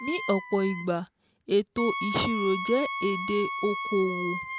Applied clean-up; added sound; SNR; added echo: none; Wind instrument, woodwind instrument; 6 dB; none.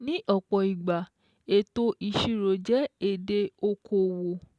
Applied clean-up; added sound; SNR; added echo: none; none; none; none.